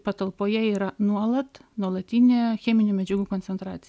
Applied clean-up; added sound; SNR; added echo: none; none; none; none.